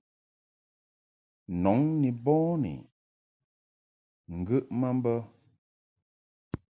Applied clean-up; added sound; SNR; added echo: none; none; none; none.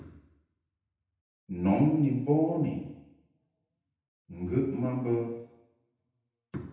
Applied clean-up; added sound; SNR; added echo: none; none; none; reverberation time 0.9 s.